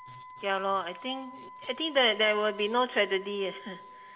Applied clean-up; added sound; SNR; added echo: none; Wind instrument, woodwind instrument; 18 dB; reverberation time 1.0 s.